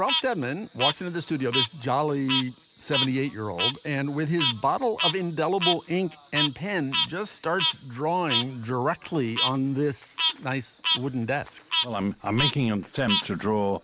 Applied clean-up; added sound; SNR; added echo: none; Frog; 3 dB; none.